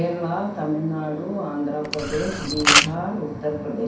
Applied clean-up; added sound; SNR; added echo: none; Camera; -5 dB; reverberation time 0.6 s.